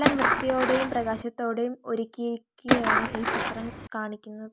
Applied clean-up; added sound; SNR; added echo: none; Skateboard; -4 dB; none.